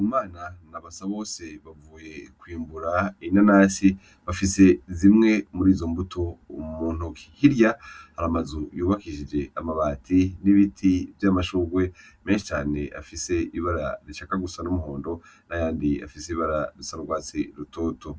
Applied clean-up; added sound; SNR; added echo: none; none; none; none.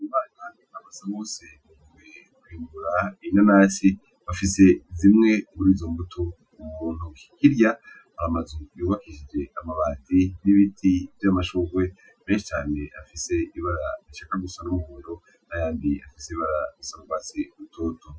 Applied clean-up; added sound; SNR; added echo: classical method Wiener filter.